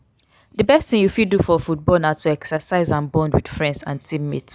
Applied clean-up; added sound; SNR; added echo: none; none; none; none.